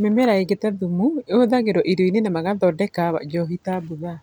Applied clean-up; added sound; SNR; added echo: none; none; none; none.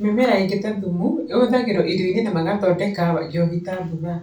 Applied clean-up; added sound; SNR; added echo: none; none; none; reverberation time 0.3 s.